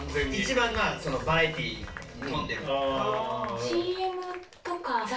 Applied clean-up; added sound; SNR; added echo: none; Applause / Clapping; 18 dB; reverberation time 0.3 s.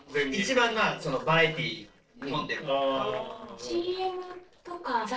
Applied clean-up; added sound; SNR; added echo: neural separator model SepFormer DNS4.